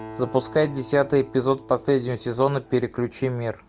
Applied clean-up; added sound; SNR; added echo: none; Acoustic guitar; 19 dB; none.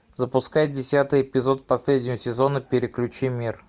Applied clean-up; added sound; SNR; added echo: none; none; none; none.